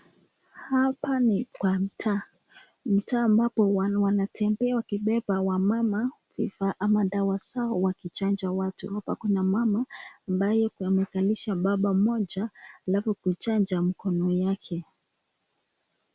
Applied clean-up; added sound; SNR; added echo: none; none; none; none.